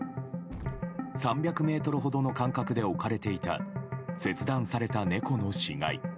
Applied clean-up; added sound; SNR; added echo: none; Explosion; 15 dB; none.